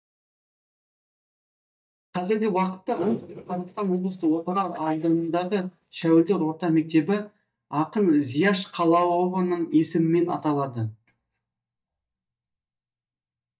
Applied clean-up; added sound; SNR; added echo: neural mask model DeepFilterNet 3.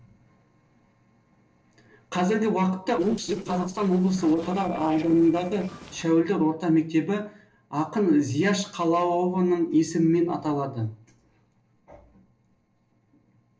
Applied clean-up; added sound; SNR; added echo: neural separator model SepFormer DNS4.